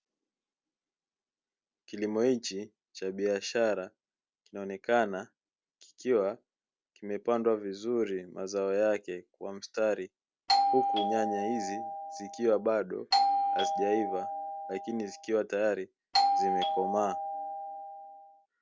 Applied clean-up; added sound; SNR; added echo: none; Doorbell; -2 dB; none.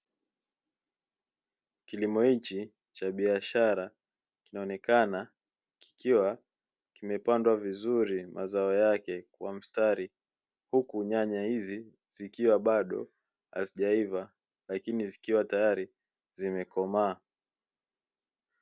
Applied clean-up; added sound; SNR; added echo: none; none; none; none.